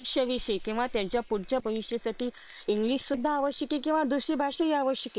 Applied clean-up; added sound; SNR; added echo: neural separator model SepFormer WHAM!.